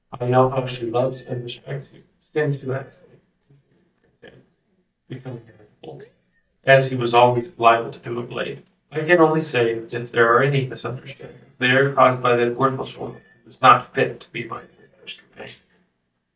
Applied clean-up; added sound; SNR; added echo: neural mask model DeepFilterNet 3.